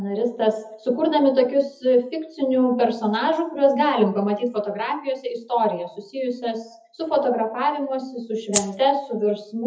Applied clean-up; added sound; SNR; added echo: classical method WPE with log-MMSE.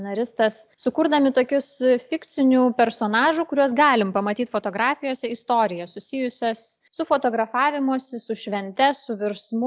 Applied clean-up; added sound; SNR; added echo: none; none; none; none.